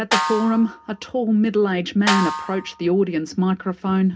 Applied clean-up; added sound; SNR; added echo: none; Snare drum; 7 dB; reverberation time 0.3 s.